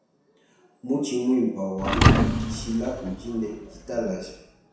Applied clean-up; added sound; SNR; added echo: none; Thump, thud; -4 dB; reverberation time 0.7 s.